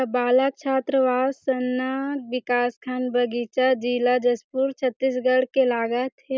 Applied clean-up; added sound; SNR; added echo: none; none; none; none.